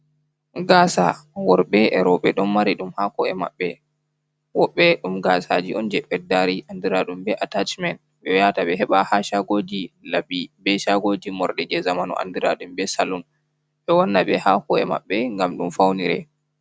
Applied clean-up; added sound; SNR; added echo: none; none; none; none.